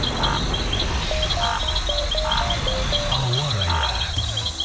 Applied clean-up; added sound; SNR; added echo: none; Cricket / Frog; 2 dB; none.